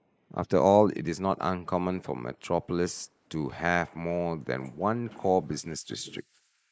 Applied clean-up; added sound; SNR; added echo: neural mask model Resemble Enhance denoiser.